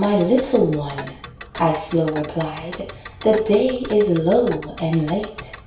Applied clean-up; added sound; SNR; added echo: none; Tick; 15 dB; reverberation time 0.6 s.